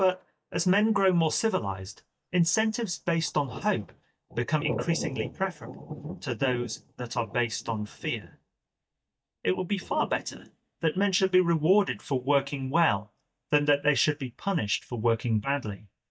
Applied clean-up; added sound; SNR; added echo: neural mask model DeepFilterNet 3.